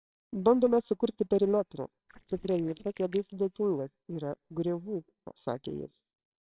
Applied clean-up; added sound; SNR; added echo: neural separator model SepFormer WHAMR!.